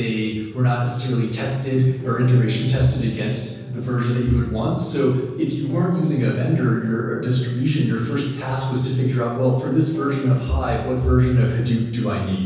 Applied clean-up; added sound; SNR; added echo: none; Electric guitar / Strum; 17 dB; reverberation time 1.1 s.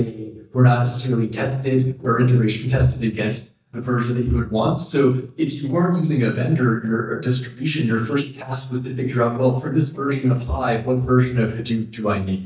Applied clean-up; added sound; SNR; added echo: neural mask model DeepFilterNet 3.